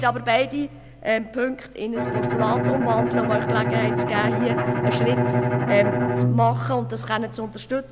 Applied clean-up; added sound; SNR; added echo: none; Bowed string instrument; -1 dB; none.